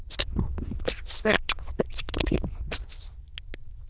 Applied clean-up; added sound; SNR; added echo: neural diffusion model UNIVERSE++.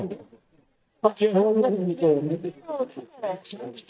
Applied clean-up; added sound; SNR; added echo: neural mask model DeepFilterNet 3.